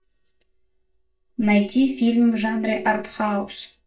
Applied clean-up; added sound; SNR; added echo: neural mask model DeepFilterNet 3.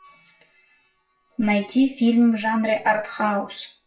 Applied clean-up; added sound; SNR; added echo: classical method WPE with log-MMSE.